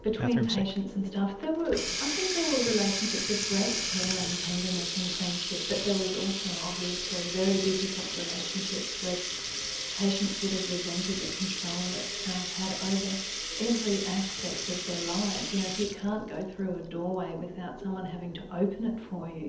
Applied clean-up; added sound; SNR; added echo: none; Water tap, faucet; 3 dB; reverberation time 0.7 s.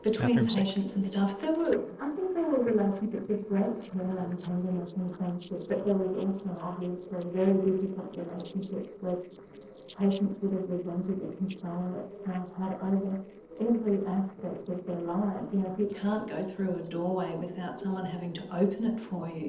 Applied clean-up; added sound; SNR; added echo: neural separator model SepFormer DNS4.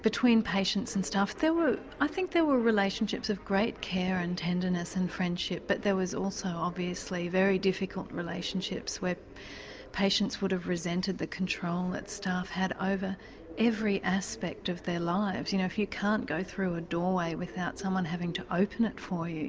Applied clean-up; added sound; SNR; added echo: none; none; none; none.